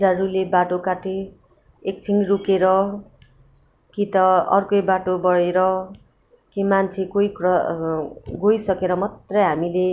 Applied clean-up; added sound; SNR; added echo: none; none; none; none.